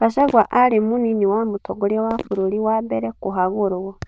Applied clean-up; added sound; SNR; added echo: neural diffusion model UNIVERSE++.